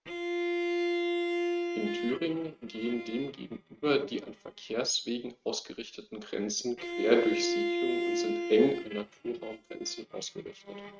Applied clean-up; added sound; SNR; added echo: neural mask model RNNoise.